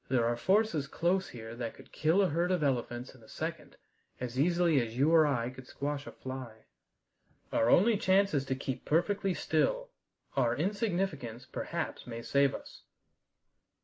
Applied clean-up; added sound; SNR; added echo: none; none; none; none.